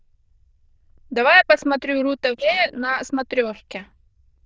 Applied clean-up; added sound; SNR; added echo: neural diffusion model UNIVERSE++.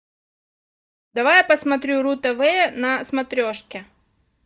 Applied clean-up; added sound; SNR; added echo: neural mask model DeepFilterNet 3.